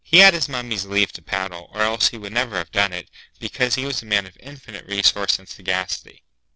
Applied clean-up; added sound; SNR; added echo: none; none; none; none.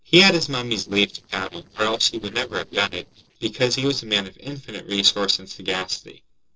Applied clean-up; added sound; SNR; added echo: neural separator model SepFormer DNS4.